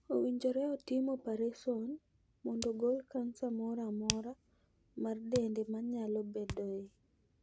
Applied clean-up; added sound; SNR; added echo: none; Hands; 11 dB; none.